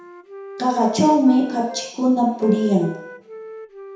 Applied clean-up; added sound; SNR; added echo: none; Wind instrument, woodwind instrument; 16 dB; reverberation time 0.7 s.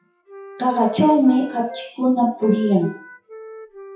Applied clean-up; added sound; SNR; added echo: classical method WPE with log-MMSE.